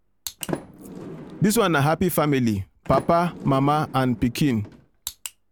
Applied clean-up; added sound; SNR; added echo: none; Sliding door; 14 dB; none.